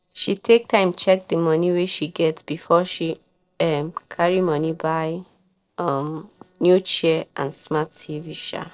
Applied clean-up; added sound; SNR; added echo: neural separator model SepFormer DNS4.